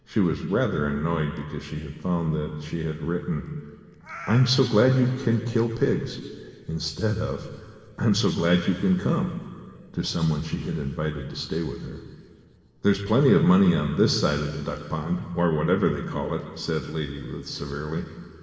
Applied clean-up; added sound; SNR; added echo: none; Meow; 18 dB; reverberation time 2.5 s.